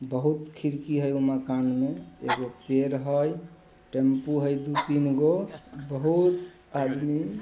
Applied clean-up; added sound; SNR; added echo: none; Dog; 14 dB; none.